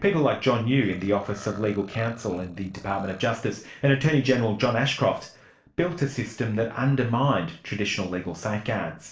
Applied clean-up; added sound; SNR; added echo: neural separator model SepFormer DNS4.